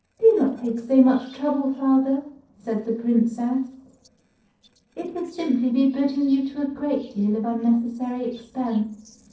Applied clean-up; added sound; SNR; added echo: neural separator model SepFormer DNS4.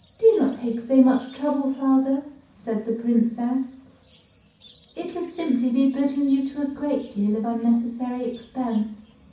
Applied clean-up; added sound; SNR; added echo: none; Bird vocalization, bird call, bird song; 11 dB; reverberation time 0.6 s.